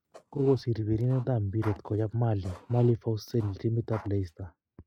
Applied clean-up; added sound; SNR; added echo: neural mask model RNNoise.